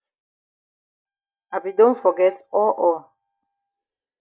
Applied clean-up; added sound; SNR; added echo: neural mask model DeepFilterNet 3.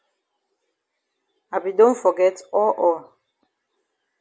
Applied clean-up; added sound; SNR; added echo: none; none; none; none.